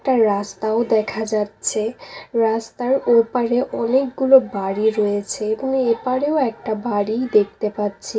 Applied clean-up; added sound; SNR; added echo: none; none; none; reverberation time 0.2 s.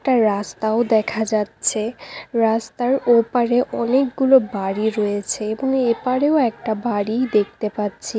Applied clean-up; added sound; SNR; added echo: none; none; none; none.